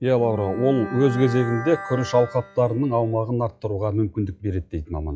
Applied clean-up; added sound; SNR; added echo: classical method log-MMSE.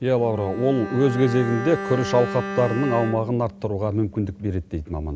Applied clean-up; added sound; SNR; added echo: none; Bowed string instrument; 10 dB; none.